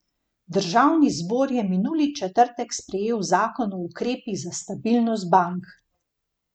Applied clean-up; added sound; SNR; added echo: none; none; none; none.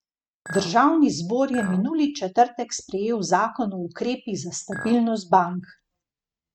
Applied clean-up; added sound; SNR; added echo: neural mask model RNNoise.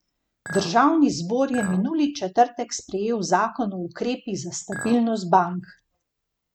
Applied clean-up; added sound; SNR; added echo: none; Chink, clink; 15 dB; none.